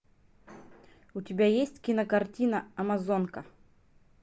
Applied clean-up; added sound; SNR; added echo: none; none; none; none.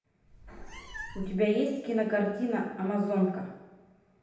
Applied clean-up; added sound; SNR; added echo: none; Meow; 13 dB; reverberation time 0.9 s.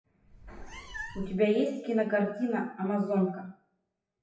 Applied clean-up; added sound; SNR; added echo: classical method WPE with log-MMSE.